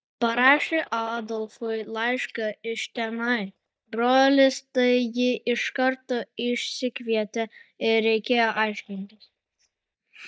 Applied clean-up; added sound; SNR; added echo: neural mask model DeepFilterNet 3.